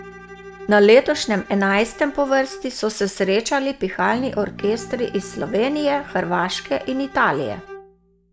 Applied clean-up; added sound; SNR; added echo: none; Bowed string instrument + Bass guitar; 19 dB; none.